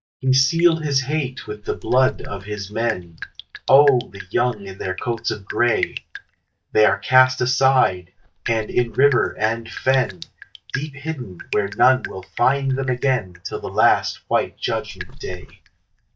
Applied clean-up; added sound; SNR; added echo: neural mask model DeepFilterNet 3.